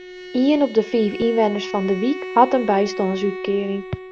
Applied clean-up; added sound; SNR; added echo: none; Bowed string instrument; 12 dB; none.